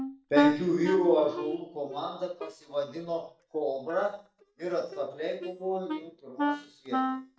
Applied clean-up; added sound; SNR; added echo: neural mask model DeepFilterNet 3.